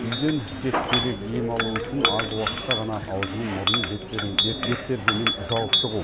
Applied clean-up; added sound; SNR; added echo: none; Chink, clink; -2 dB; none.